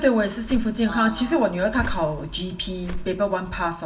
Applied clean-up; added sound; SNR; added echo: none; Whoosh, swoosh, swish; 11 dB; reverberation time 0.2 s.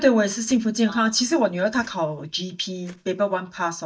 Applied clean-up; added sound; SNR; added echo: neural mask model DeepFilterNet 3.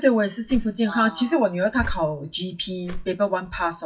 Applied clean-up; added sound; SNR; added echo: classical method WPE with log-MMSE.